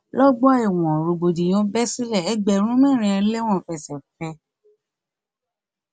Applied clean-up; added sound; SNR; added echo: none; none; none; none.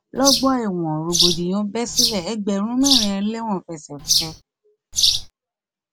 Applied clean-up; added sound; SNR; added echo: none; Bird vocalization, bird call, bird song; -1 dB; none.